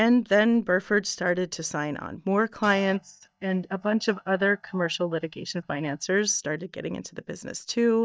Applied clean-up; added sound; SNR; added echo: neural mask model DeepFilterNet 3.